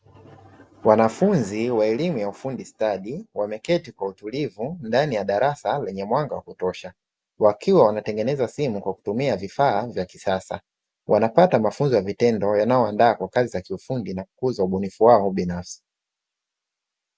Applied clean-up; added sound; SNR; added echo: none; none; none; none.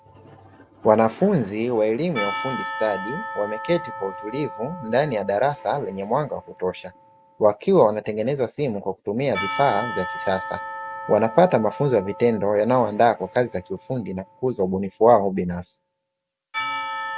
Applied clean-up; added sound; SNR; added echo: none; Church bell / Percussion; 12 dB; none.